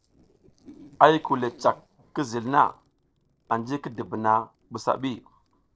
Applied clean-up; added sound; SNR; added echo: neural separator model SepFormer DNS4.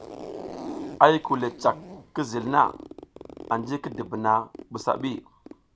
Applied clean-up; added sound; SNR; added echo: none; Zipper (clothing); 15 dB; none.